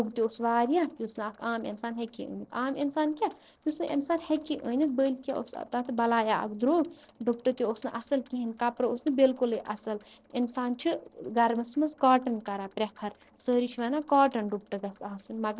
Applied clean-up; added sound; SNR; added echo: neural separator model SepFormer DNS4.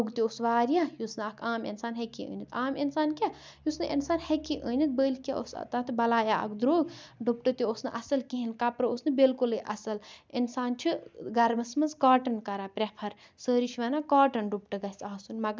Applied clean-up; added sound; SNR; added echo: none; none; none; none.